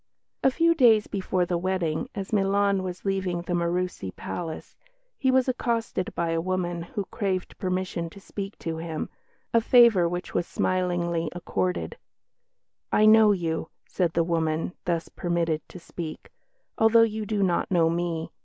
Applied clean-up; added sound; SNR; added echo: none; none; none; none.